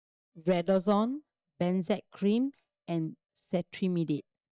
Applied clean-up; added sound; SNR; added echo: neural mask model DeepFilterNet 3.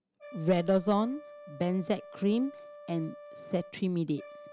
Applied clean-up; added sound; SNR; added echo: none; Brass instrument; 18 dB; none.